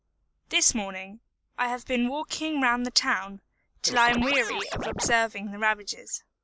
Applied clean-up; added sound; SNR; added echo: neural mask model Resemble Enhance denoiser.